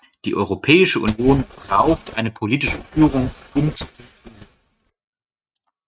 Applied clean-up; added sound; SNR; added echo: neural mask model RNNoise.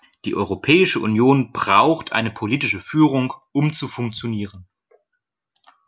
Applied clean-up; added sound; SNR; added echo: none; none; none; none.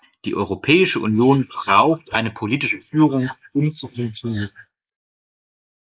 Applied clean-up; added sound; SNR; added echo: neural mask model Resemble Enhance denoiser.